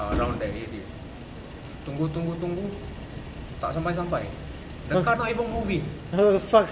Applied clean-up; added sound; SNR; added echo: none; none; none; none.